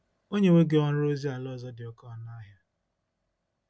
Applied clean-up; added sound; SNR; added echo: none; none; none; none.